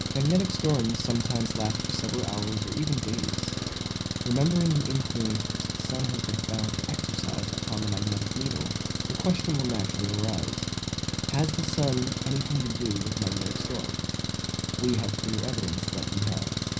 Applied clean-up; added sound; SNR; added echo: none; Engine; 0 dB; reverberation time 0.4 s.